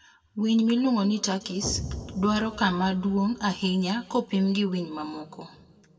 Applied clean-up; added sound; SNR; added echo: none; Explosion; 14 dB; reverberation time 1.2 s.